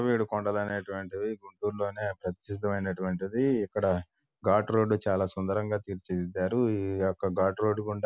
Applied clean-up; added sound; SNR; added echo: none; none; none; none.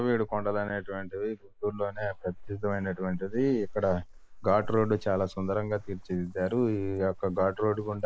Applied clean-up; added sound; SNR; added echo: neural mask model Resemble Enhance denoiser.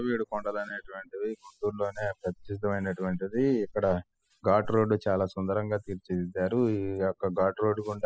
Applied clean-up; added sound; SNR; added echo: classical method spectral subtraction.